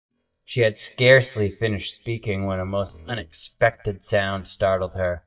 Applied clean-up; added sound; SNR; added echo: neural mask model DeepFilterNet 3.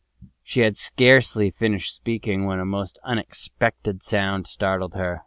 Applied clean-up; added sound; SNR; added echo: none; none; none; none.